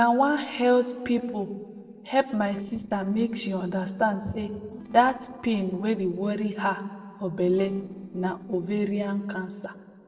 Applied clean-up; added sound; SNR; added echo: neural separator model SepFormer DNS4.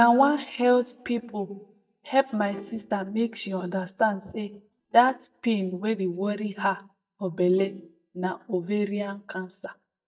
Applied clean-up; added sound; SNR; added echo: neural mask model DeepFilterNet 3.